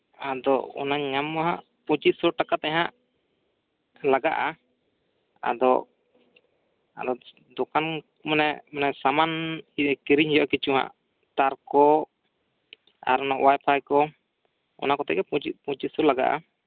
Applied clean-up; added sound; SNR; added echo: none; none; none; none.